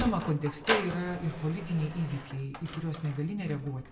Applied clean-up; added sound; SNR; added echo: none; Sliding door; 7 dB; reverberation time 0.6 s.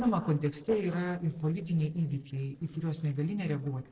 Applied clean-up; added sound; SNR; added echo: neural separator model SepFormer DNS4.